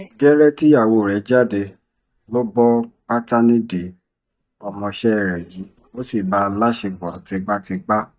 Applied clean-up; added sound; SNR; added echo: neural mask model DeepFilterNet 3.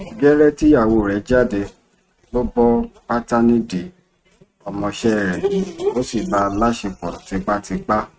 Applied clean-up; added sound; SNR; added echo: neural mask model RNNoise.